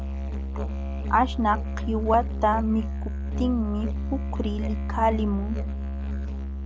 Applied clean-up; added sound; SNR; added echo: none; Musical instrument; 1 dB; none.